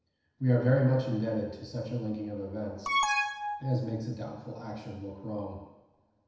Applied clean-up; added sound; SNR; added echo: none; Alarm; -1 dB; reverberation time 1.0 s.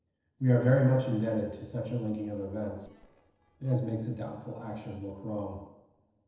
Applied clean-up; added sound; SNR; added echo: neural separator model SepFormer DNS4.